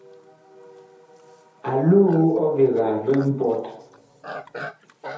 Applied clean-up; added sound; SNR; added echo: none; Livestock, farm animals, working animals; 18 dB; reverberation time 0.7 s.